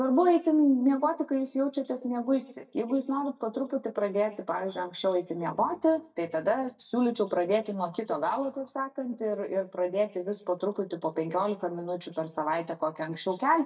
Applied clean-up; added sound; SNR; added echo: neural mask model DeepFilterNet 3.